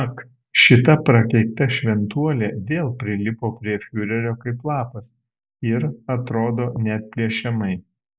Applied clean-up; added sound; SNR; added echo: none; none; none; none.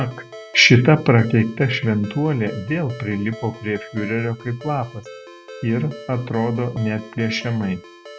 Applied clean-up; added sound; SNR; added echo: none; Ringtone; 18 dB; none.